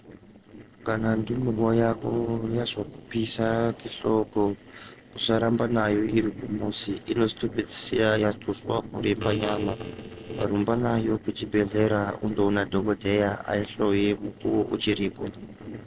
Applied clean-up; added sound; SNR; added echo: neural separator model SepFormer DNS4.